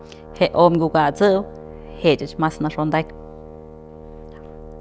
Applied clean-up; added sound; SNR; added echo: none; Brass instrument; 17 dB; none.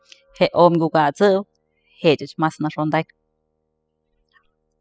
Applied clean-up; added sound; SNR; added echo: classical method spectral subtraction.